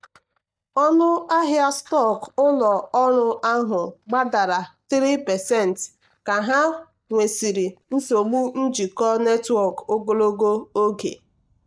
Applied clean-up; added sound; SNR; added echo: neural mask model DeepFilterNet 3.